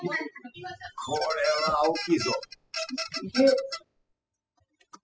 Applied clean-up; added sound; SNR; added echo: classical method spectral subtraction.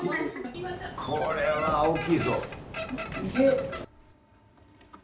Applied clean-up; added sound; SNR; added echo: none; Squeak; 7 dB; none.